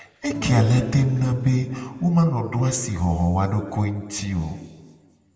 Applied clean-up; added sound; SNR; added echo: none; Acoustic guitar / Strum; 12 dB; reverberation time 1.7 s.